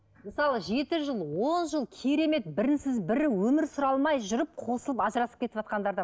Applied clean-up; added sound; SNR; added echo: none; none; none; none.